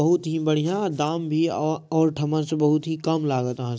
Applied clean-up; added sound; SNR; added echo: none; none; none; none.